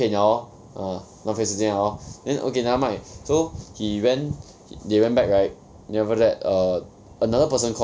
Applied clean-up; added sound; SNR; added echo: none; none; none; none.